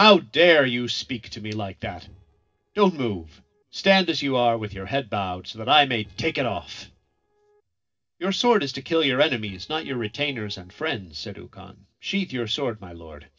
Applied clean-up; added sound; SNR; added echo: neural separator model SepFormer DNS4.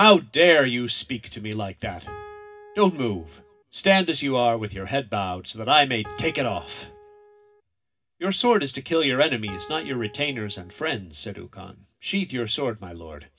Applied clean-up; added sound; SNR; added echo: none; Piano; 19 dB; reverberation time 0.4 s.